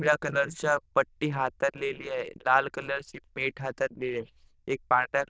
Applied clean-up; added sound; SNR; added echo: neural diffusion model UNIVERSE++.